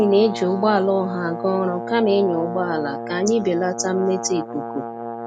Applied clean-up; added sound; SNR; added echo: none; Brass instrument; 8 dB; none.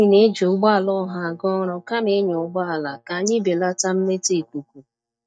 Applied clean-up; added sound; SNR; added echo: neural mask model DeepFilterNet 3.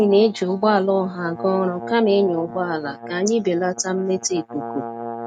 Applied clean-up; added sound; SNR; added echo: neural mask model RNNoise.